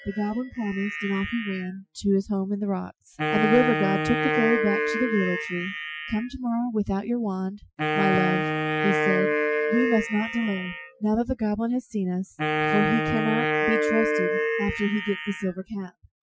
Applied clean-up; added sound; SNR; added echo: classical method Wiener filter.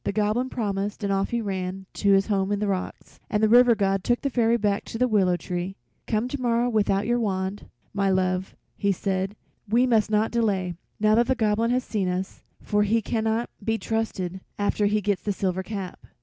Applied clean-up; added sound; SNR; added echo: none; none; none; none.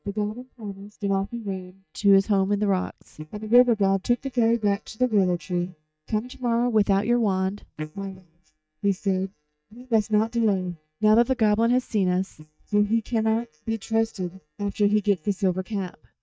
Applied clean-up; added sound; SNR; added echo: neural mask model DeepFilterNet 3.